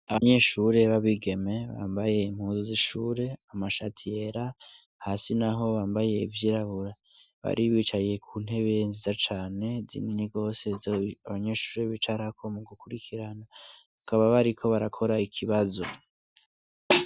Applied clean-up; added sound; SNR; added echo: none; none; none; none.